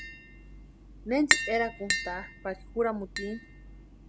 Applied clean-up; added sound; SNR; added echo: none; Tap; 1 dB; none.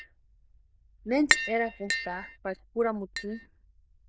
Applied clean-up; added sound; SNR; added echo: neural diffusion model UNIVERSE++.